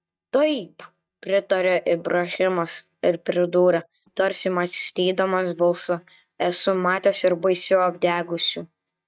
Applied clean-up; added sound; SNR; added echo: neural mask model DeepFilterNet 3.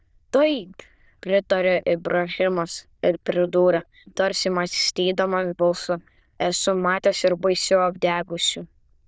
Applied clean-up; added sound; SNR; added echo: neural diffusion model UNIVERSE++.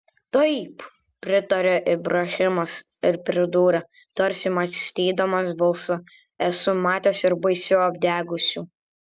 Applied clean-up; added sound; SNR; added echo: none; none; none; none.